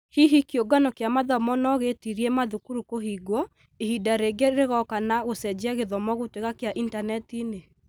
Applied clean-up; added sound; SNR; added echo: none; none; none; none.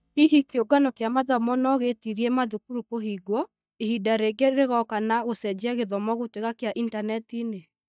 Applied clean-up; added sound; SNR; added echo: neural mask model DeepFilterNet 3.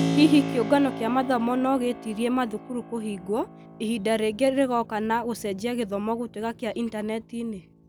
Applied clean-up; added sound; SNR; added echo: none; Keyboard (musical); 9 dB; none.